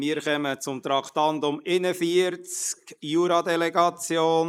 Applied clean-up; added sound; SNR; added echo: neural mask model Resemble Enhance denoiser.